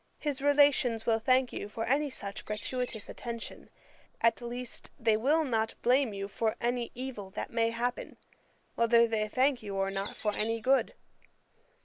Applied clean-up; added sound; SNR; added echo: neural mask model Resemble Enhance denoiser.